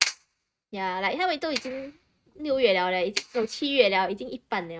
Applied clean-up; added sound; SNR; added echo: neural mask model RNNoise.